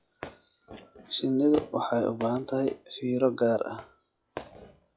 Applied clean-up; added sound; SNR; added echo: classical method log-MMSE.